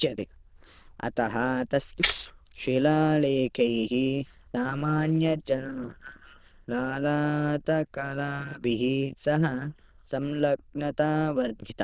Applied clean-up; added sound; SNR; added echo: neural diffusion model UNIVERSE++.